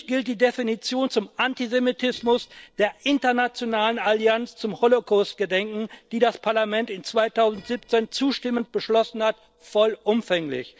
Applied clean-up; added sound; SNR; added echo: neural separator model SepFormer DNS4.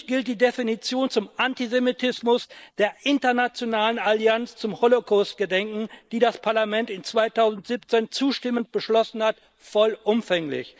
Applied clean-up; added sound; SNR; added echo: neural mask model Resemble Enhance denoiser.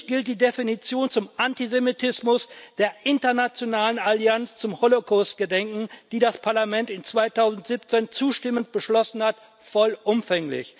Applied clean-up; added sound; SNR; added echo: none; none; none; none.